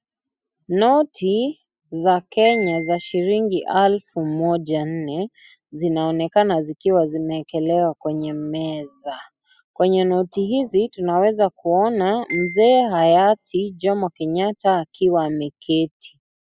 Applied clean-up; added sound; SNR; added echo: classical method spectral subtraction.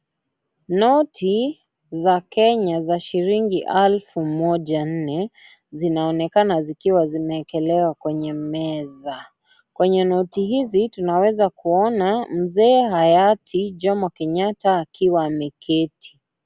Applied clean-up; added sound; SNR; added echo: none; none; none; none.